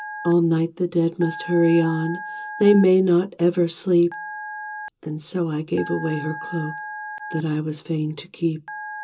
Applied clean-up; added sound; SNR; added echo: none; Telephone; 14 dB; reverberation time 0.2 s.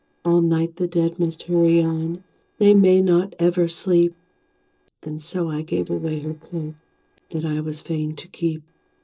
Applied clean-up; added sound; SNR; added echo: neural separator model SepFormer DNS4.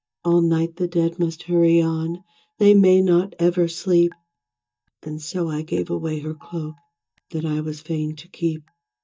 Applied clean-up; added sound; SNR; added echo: neural mask model DeepFilterNet 3.